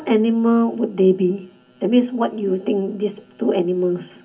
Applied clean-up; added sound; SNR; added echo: none; none; none; reverberation time 0.3 s.